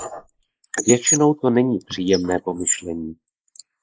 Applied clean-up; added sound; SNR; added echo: neural mask model Resemble Enhance denoiser.